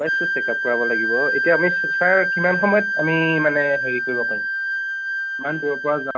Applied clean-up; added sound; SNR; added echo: none; Wind instrument, woodwind instrument; 0 dB; none.